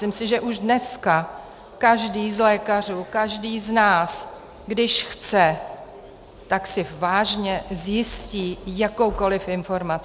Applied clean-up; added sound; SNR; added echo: none; none; none; none.